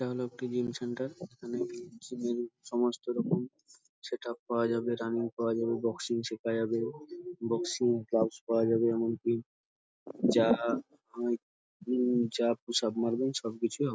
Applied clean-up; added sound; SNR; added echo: none; none; none; none.